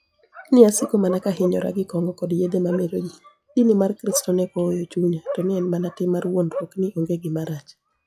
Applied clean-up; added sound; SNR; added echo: classical method log-MMSE.